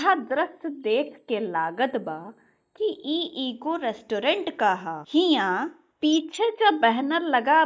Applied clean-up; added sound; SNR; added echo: neural mask model DeepFilterNet 3.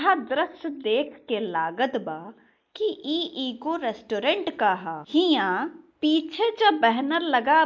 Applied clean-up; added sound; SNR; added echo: neural mask model Resemble Enhance denoiser.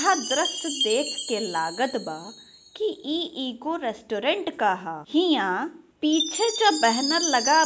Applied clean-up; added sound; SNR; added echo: none; Chime; 8 dB; none.